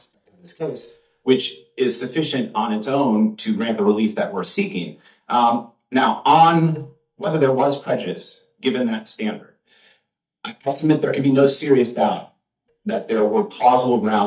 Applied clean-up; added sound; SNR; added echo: neural mask model DeepFilterNet 3.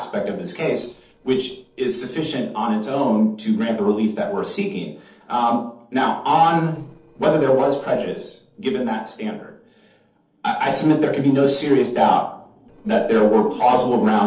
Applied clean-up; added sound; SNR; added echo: neural separator model SepFormer DNS4.